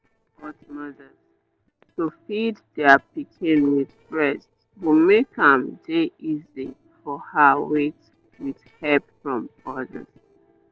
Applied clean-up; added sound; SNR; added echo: neural separator model SepFormer DNS4.